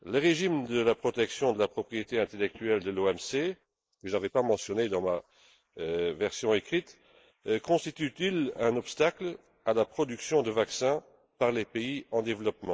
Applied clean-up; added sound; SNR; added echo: neural mask model Resemble Enhance denoiser.